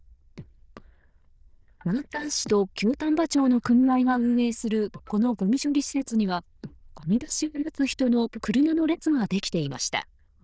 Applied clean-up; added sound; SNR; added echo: neural diffusion model UNIVERSE++.